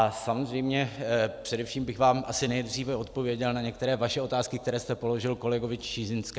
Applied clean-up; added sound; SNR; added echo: none; none; none; none.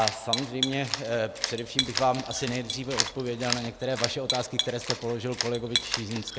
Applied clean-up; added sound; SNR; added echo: none; Cat; 2 dB; none.